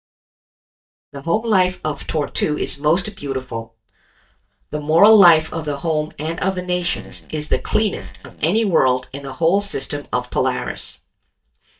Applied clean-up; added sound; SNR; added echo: neural mask model DeepFilterNet 3.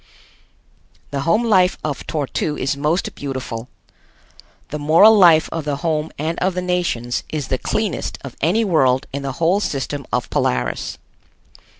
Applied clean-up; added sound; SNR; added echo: none; none; none; none.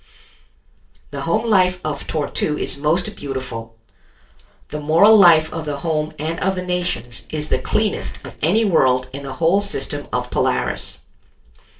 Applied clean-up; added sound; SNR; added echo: neural separator model SepFormer DNS4.